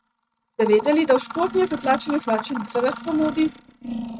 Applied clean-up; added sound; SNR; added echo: neural mask model RNNoise.